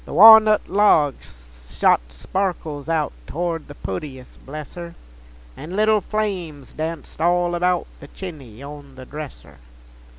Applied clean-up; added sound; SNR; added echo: none; none; none; none.